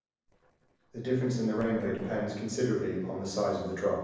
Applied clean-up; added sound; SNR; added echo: neural separator model SepFormer DNS4.